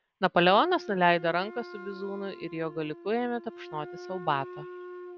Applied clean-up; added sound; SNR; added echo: none; Wind instrument, woodwind instrument; 15 dB; none.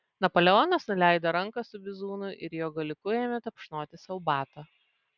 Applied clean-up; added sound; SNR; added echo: none; none; none; none.